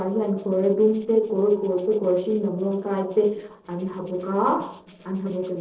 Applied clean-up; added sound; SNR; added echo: neural separator model SepFormer DNS4.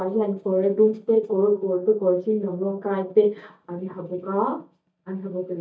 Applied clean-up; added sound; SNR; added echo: neural mask model DeepFilterNet 3.